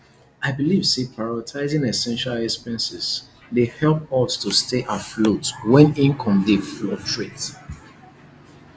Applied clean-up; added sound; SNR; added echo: none; none; none; none.